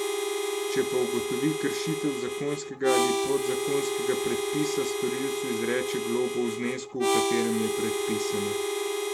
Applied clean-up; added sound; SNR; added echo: none; Harmonica; -2 dB; none.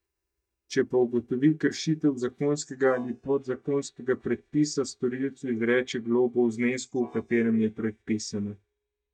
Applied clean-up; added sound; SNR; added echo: neural mask model DeepFilterNet 3.